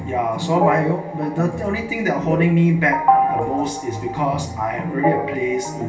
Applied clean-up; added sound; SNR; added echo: none; Organ; 3 dB; reverberation time 0.6 s.